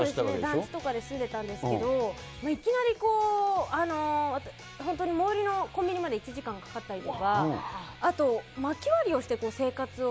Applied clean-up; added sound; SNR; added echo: none; none; none; none.